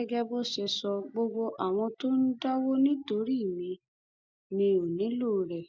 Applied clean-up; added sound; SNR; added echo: none; none; none; none.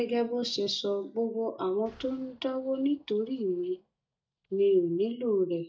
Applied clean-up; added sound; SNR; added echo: neural mask model DeepFilterNet 3.